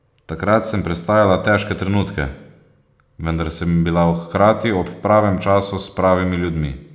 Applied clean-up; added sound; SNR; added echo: none; none; none; none.